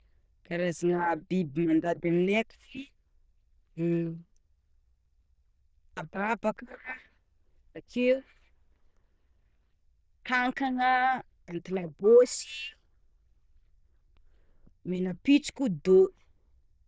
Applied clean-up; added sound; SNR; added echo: neural diffusion model UNIVERSE++.